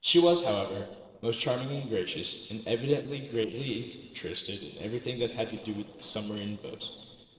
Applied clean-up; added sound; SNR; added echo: neural separator model SepFormer DNS4.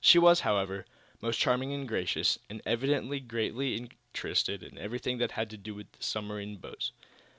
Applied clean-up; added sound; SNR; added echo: none; none; none; none.